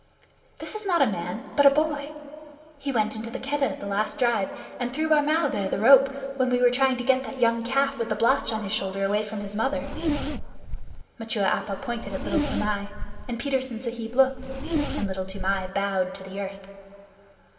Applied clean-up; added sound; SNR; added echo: none; Zipper (clothing); 3 dB; reverberation time 2.4 s.